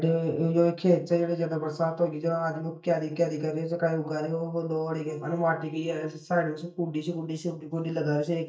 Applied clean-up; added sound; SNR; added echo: neural mask model DeepFilterNet 3.